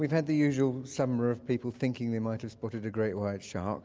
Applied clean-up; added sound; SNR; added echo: none; none; none; none.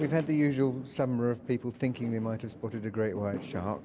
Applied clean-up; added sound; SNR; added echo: none; Fireworks; 15 dB; none.